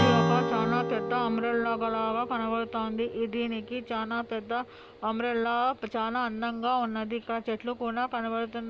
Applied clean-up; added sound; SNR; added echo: none; Strum; 4 dB; none.